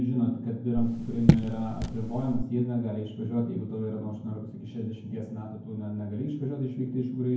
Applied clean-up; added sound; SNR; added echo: none; Raindrop / Drip; -3 dB; reverberation time 0.9 s.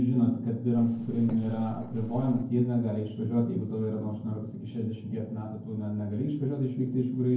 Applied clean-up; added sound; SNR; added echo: neural separator model SepFormer DNS4.